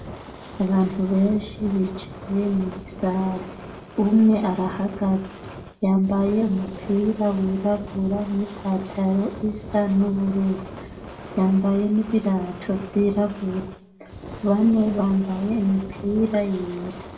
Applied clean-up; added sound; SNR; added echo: none; Fire; 15 dB; reverberation time 0.5 s.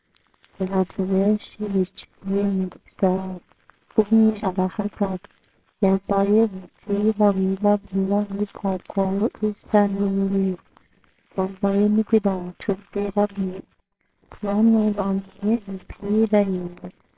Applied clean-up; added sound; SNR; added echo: neural separator model SepFormer WHAMR!.